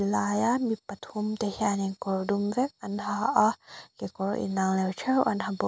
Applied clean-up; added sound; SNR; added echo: none; none; none; none.